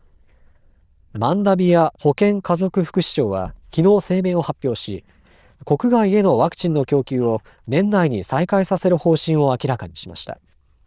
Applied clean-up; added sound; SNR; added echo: neural diffusion model UNIVERSE++.